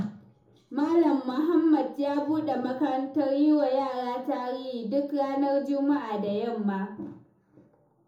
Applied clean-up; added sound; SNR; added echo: none; none; none; reverberation time 0.9 s.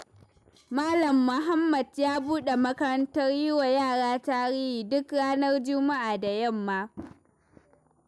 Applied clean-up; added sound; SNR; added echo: none; none; none; none.